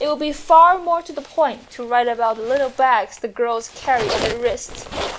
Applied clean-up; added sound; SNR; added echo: none; Zipper (clothing); 13 dB; none.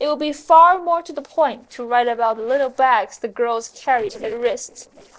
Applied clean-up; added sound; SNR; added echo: neural separator model SepFormer DNS4.